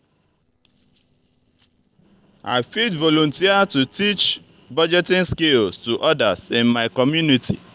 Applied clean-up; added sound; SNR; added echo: neural separator model SepFormer DNS4.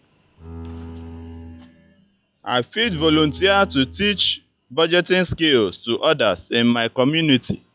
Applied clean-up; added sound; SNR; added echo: classical method log-MMSE.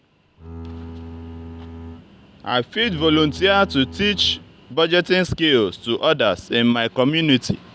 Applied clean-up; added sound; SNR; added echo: none; Bowed string instrument; 15 dB; none.